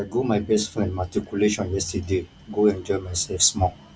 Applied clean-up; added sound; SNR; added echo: none; none; none; none.